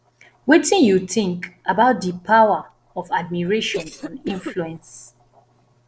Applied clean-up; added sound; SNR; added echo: neural separator model SepFormer DNS4.